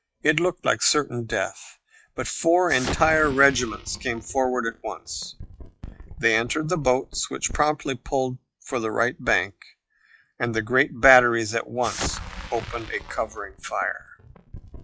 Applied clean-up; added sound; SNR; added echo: classical method log-MMSE.